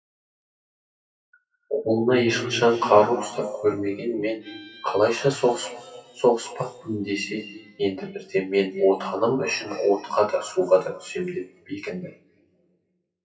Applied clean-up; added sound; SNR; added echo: classical method WPE with log-MMSE.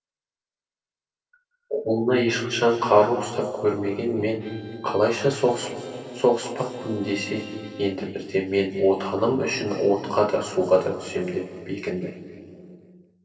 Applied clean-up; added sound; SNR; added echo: neural separator model SepFormer DNS4.